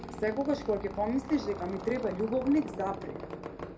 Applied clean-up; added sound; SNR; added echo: none; Squeak; 10 dB; reverberation time 0.3 s.